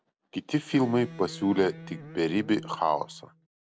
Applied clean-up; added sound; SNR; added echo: none; Electric guitar; 16 dB; none.